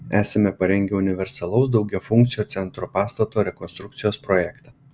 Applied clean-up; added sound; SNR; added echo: none; none; none; none.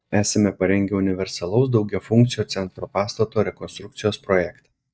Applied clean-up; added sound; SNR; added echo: neural mask model DeepFilterNet 3.